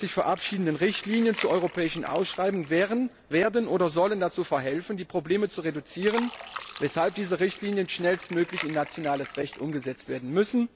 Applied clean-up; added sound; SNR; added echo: none; Fill (with liquid); 16 dB; none.